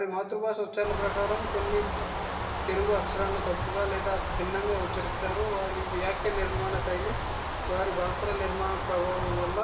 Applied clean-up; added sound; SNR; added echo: none; Bird; 1 dB; reverberation time 2.1 s.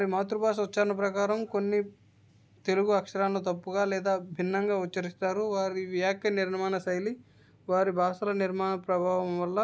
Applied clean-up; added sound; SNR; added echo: none; none; none; none.